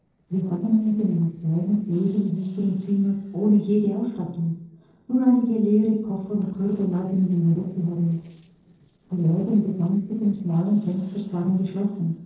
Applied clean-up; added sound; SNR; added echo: neural separator model SepFormer DNS4.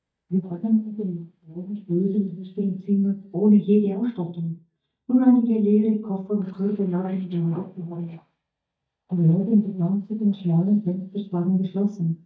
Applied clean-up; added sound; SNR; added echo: neural mask model DeepFilterNet 3.